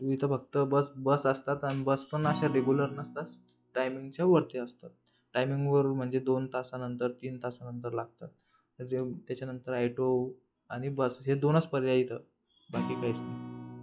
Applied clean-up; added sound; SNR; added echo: classical method log-MMSE.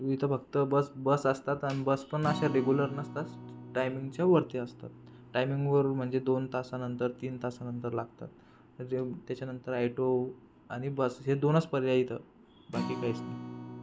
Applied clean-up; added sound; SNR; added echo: none; Acoustic guitar; 14 dB; none.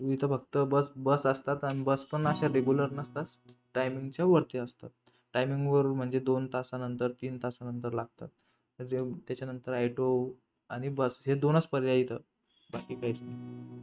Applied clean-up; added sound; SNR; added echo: neural mask model RNNoise.